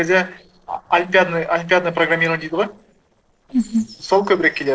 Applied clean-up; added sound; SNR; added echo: neural separator model SepFormer DNS4.